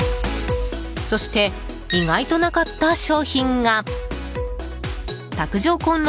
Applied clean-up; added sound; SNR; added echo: none; none; none; none.